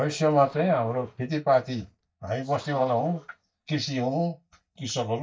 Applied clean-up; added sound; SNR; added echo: neural mask model DeepFilterNet 3.